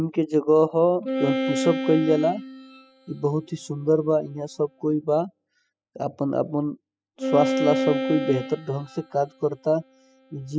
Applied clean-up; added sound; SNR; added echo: classical method spectral subtraction.